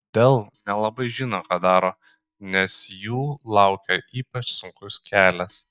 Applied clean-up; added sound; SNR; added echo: neural mask model DeepFilterNet 3.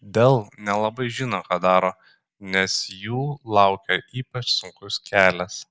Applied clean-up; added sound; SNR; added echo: none; none; none; none.